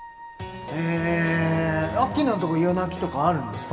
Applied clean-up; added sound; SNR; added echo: none; Wind instrument, woodwind instrument; 16 dB; reverberation time 1.9 s.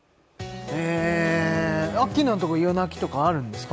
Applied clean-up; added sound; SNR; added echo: none; none; none; none.